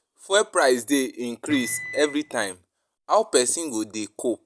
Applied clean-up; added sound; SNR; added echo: none; Microwave oven; 11 dB; none.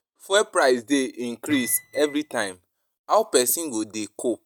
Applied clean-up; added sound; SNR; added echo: neural mask model RNNoise.